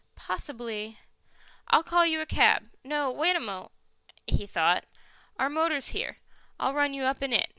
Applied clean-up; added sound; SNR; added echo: none; none; none; none.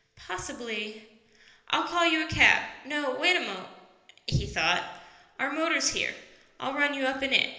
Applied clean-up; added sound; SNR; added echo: none; none; none; reverberation time 0.8 s.